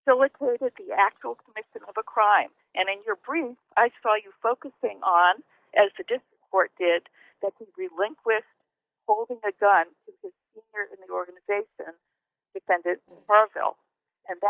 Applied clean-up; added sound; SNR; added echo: neural mask model DeepFilterNet 3.